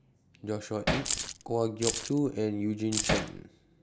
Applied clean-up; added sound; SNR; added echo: none; Hammer + Keys jangling; -1 dB; none.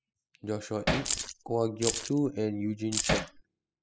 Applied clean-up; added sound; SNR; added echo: classical method spectral subtraction.